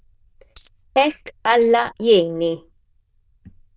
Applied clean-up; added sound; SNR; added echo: neural diffusion model UNIVERSE++.